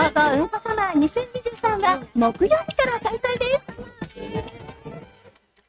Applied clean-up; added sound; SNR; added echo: neural mask model RNNoise.